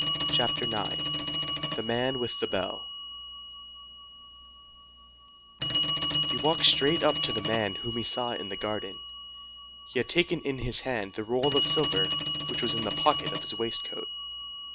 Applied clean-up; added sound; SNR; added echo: none; Telephone; 1 dB; none.